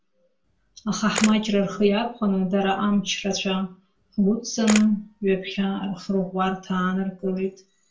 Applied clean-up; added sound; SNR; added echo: none; Camera; 11 dB; reverberation time 0.3 s.